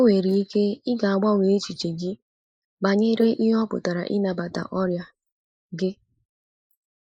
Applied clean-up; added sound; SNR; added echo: neural mask model Resemble Enhance denoiser.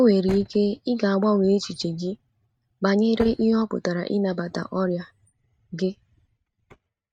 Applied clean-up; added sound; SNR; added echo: neural mask model RNNoise.